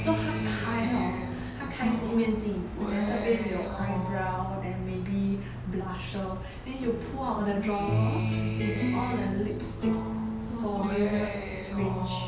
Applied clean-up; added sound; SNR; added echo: none; Acoustic guitar; 1 dB; none.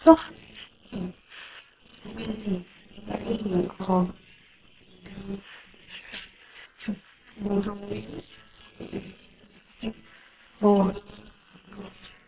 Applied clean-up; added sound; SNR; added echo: neural separator model SepFormer WHAM!.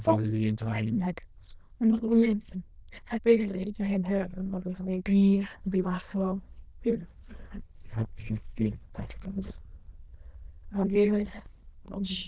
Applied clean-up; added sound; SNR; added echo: neural diffusion model UNIVERSE++.